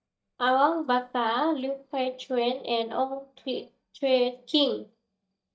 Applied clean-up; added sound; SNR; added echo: neural mask model DeepFilterNet 3.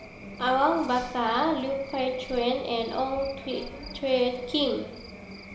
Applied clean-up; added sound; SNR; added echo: none; Cricket / Frog; 18 dB; none.